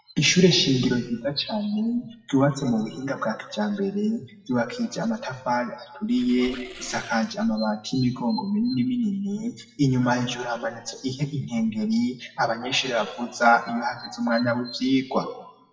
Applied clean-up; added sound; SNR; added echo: classical method WPE with log-MMSE.